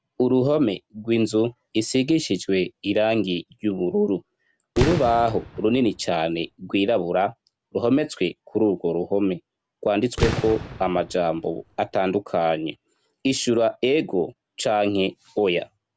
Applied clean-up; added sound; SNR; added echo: none; Fireworks; 7 dB; none.